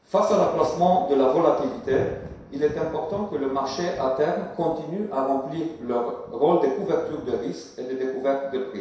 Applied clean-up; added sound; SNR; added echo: none; Thunder; 19 dB; reverberation time 0.7 s.